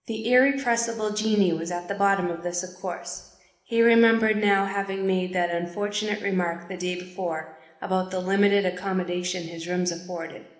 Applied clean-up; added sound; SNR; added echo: none; none; none; reverberation time 1.0 s.